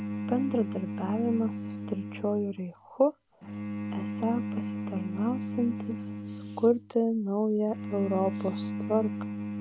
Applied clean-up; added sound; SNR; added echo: none; Bowed string instrument; 5 dB; none.